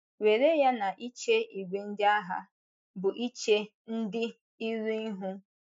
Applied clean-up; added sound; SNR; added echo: neural mask model Resemble Enhance denoiser.